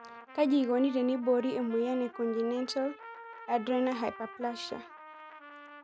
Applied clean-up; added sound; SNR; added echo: none; Trumpet; 16 dB; none.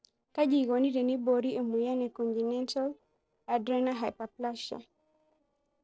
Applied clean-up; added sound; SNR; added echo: neural separator model SepFormer DNS4.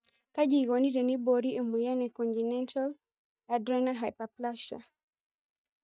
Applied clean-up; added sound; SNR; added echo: neural mask model DeepFilterNet 3.